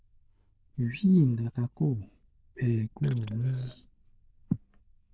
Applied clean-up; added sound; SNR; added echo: neural diffusion model UNIVERSE++.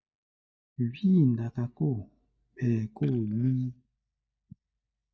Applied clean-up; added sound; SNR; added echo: neural mask model DeepFilterNet 3.